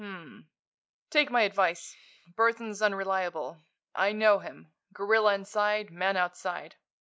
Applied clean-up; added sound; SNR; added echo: neural mask model Resemble Enhance denoiser.